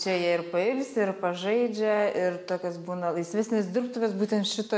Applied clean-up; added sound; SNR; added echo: none; none; none; none.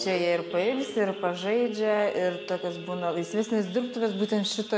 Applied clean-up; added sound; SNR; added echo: none; Idling / Sawing / Accelerating, revving, vroom; 14 dB; none.